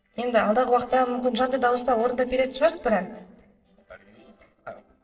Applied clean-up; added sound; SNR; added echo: neural separator model SepFormer DNS4.